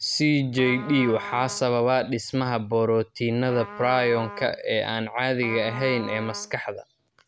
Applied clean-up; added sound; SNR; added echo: none; Trumpet; 15 dB; none.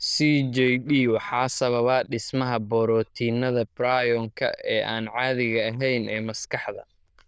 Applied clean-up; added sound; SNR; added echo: neural diffusion model UNIVERSE++.